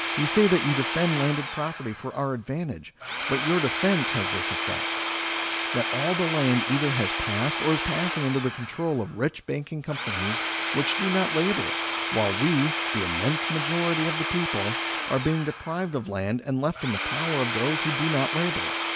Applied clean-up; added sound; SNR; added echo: none; Tools / Domestic sounds, home sounds; -1 dB; none.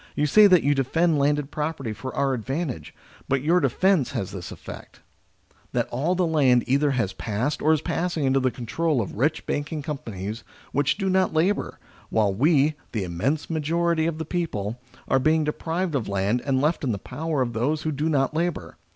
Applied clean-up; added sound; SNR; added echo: none; none; none; none.